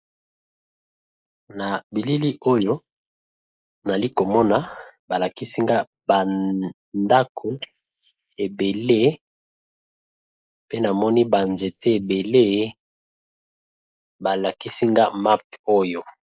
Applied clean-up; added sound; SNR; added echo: neural mask model Resemble Enhance denoiser.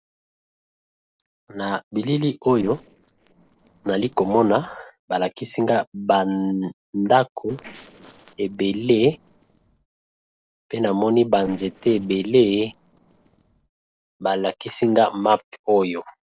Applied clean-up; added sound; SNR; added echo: neural separator model SepFormer DNS4.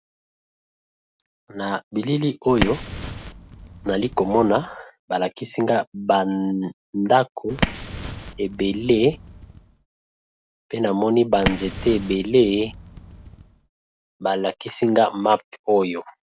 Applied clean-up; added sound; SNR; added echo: none; Fire; 8 dB; none.